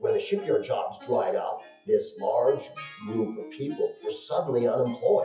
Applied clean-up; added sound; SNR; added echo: classical method WPE with log-MMSE.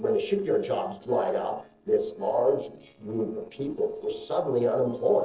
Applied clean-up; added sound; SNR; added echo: neural separator model SepFormer DNS4.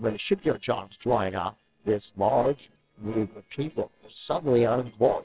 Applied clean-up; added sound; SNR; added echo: neural separator model SepFormer WHAMR!.